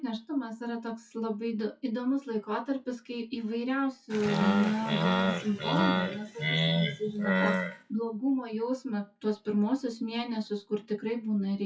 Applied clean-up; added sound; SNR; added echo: classical method WPE with log-MMSE.